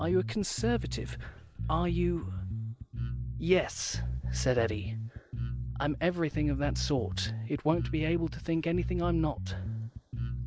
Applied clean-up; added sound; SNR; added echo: none; Bass guitar; 3 dB; none.